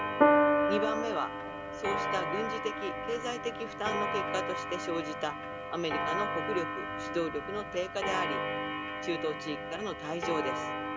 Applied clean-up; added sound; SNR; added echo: none; Clock + Piano; -4 dB; none.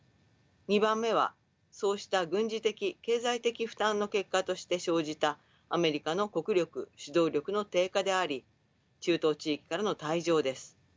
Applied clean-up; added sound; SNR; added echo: none; none; none; none.